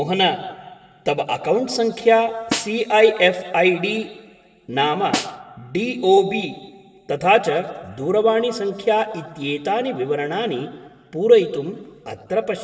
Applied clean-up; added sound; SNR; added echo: none; Snare drum; 10 dB; reverberation time 1.0 s.